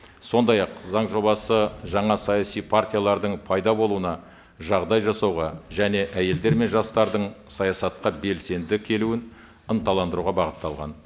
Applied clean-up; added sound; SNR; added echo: none; none; none; none.